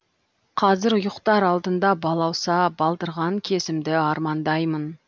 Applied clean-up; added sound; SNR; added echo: none; none; none; none.